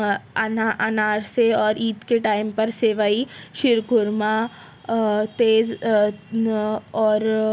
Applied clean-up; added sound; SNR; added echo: none; none; none; none.